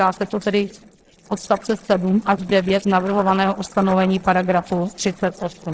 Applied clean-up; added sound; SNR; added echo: neural separator model SepFormer DNS4.